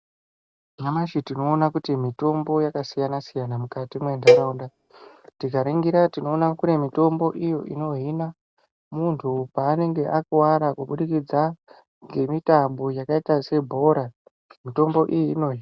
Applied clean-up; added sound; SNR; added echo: none; Cowbell; -1 dB; none.